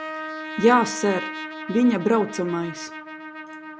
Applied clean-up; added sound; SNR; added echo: none; Trumpet; 10 dB; none.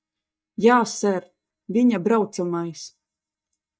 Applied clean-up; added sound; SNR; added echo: neural mask model DeepFilterNet 3.